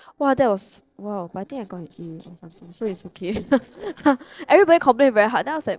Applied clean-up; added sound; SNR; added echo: neural separator model SepFormer DNS4.